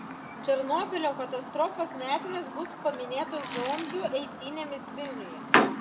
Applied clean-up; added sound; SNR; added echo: none; Chirp, tweet; 0 dB; reverberation time 1.1 s.